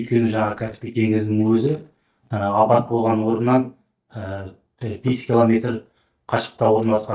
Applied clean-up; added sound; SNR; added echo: neural mask model DeepFilterNet 3.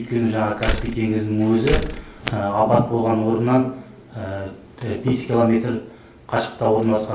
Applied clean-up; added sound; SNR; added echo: none; Slam; 6 dB; none.